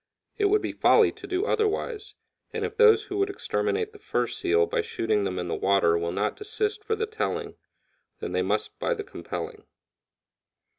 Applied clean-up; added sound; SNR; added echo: none; none; none; none.